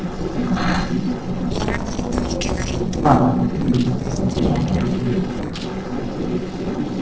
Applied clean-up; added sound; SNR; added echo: neural separator model SepFormer DNS4.